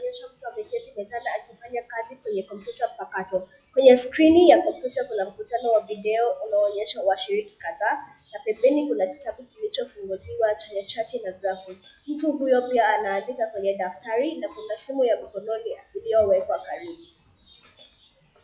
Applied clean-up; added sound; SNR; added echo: classical method log-MMSE.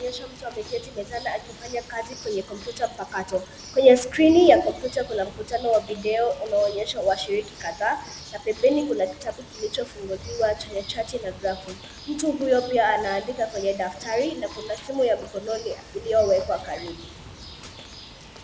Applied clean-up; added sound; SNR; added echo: none; Bird; 17 dB; none.